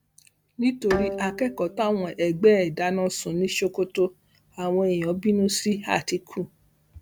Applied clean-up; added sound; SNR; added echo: none; Bowed string instrument; 12 dB; none.